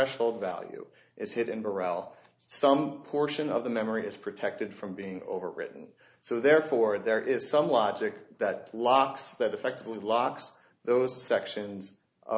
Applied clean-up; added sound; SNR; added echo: none; none; none; none.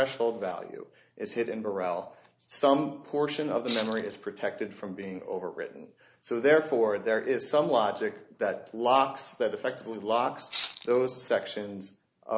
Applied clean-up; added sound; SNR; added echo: none; Rattle (instrument); 10 dB; none.